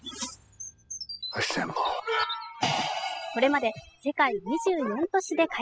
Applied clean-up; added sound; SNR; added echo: classical method spectral subtraction.